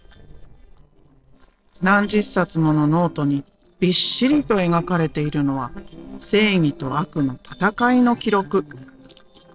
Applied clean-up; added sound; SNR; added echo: neural separator model SepFormer DNS4.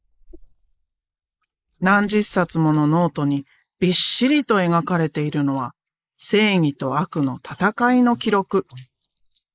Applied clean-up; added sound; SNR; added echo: neural mask model Resemble Enhance denoiser.